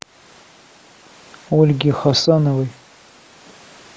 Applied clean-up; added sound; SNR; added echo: none; none; none; none.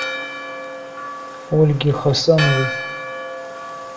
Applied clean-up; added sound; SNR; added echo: none; Church bell; 7 dB; reverberation time 0.4 s.